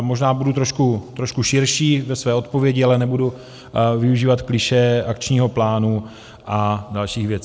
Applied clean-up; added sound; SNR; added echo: none; none; none; none.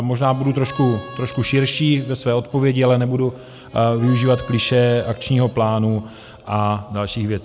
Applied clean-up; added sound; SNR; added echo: none; Harmonica; 20 dB; none.